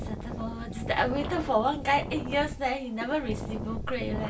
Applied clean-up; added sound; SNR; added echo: none; Wind; 7 dB; reverberation time 0.2 s.